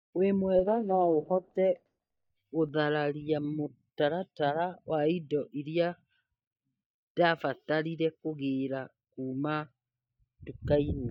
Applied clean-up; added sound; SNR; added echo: neural mask model DeepFilterNet 3.